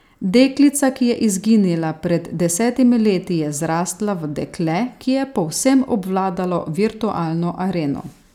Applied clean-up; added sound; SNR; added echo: none; none; none; none.